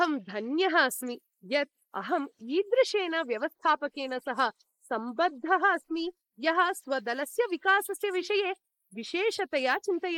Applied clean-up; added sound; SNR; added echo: neural mask model Resemble Enhance denoiser.